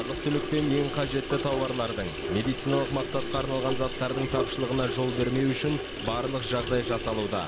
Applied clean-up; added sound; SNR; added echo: none; Sink (filling or washing) / Water tap, faucet; 4 dB; none.